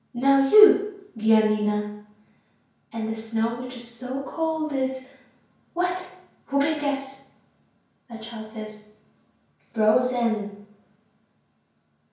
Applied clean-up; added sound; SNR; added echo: none; none; none; reverberation time 0.5 s.